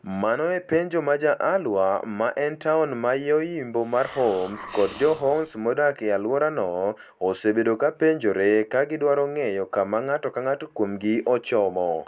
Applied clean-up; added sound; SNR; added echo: none; Hiss; 19 dB; none.